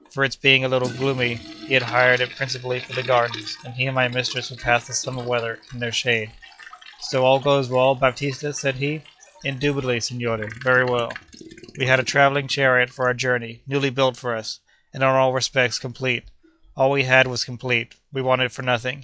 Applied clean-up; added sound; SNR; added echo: classical method log-MMSE.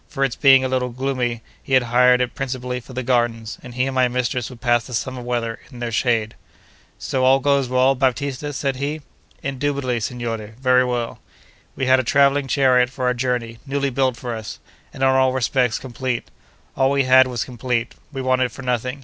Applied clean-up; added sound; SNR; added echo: none; none; none; none.